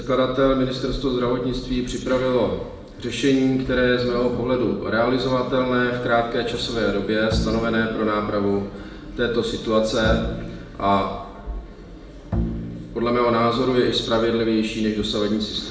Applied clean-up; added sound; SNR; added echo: none; Bowed string instrument; 8 dB; reverberation time 0.7 s.